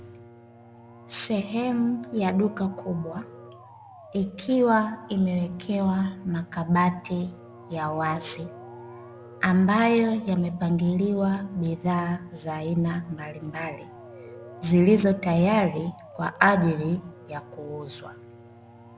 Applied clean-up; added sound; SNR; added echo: none; Bowed string instrument + Motor vehicle (road) / Siren; 20 dB; none.